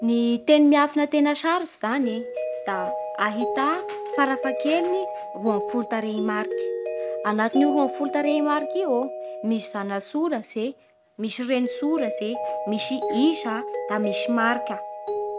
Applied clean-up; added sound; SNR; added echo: none; Mallet percussion; 6 dB; none.